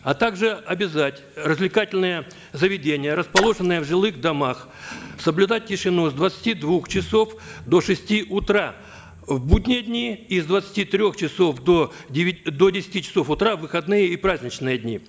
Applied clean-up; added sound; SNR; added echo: none; Splash, splatter; 6 dB; none.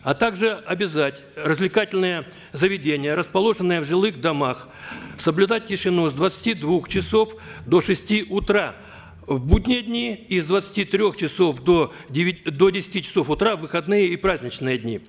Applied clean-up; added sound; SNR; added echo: none; none; none; none.